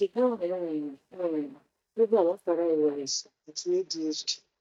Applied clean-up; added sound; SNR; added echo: neural mask model DeepFilterNet 3.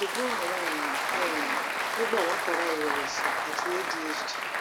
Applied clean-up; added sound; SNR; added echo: none; Applause; -4 dB; none.